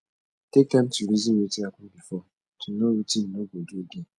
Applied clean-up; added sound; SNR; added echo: none; none; none; none.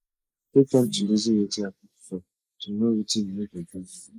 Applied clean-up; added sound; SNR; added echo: neural mask model Resemble Enhance denoiser.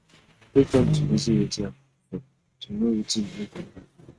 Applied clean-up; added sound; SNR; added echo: neural mask model RNNoise.